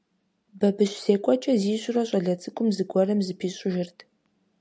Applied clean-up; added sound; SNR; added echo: none; none; none; none.